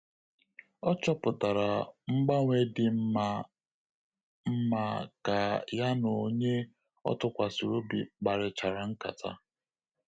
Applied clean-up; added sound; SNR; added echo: none; none; none; none.